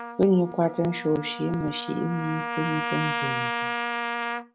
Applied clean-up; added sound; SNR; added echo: none; Trumpet; 4 dB; none.